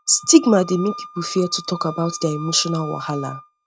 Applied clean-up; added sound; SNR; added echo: neural mask model RNNoise.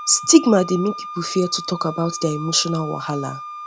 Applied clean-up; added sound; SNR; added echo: none; Wind instrument, woodwind instrument; 12 dB; none.